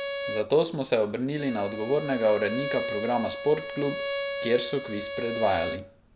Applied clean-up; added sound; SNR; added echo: none; Bowed string instrument; 6 dB; none.